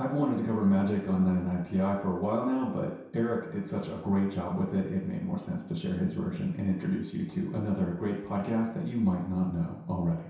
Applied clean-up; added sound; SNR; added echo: none; none; none; reverberation time 0.7 s.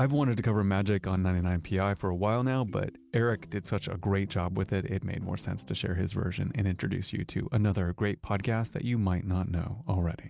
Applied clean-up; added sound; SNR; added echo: none; none; none; none.